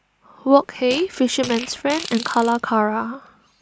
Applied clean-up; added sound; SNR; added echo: none; Fart; 14 dB; none.